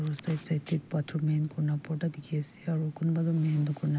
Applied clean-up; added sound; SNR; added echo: none; none; none; none.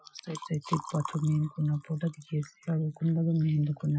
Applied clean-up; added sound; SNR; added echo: classical method Wiener filter.